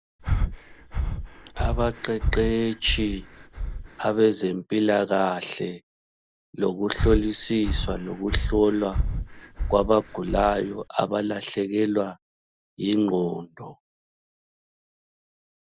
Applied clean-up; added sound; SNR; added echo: none; Breathing; 2 dB; none.